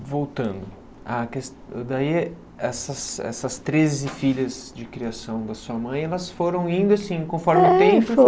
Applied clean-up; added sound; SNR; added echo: none; none; none; none.